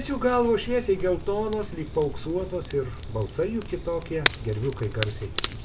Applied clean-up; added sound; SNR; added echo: none; Crackle; 8 dB; reverberation time 0.3 s.